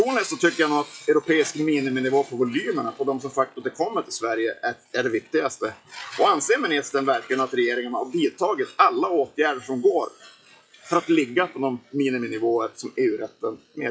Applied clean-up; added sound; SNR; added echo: classical method WPE with log-MMSE.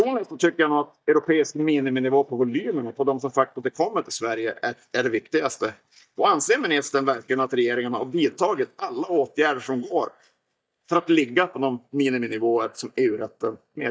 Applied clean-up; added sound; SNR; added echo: neural mask model DeepFilterNet 3.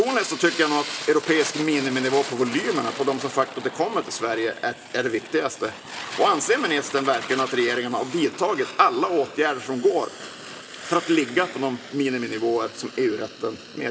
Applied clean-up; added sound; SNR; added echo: none; Fire; 13 dB; reverberation time 2.2 s.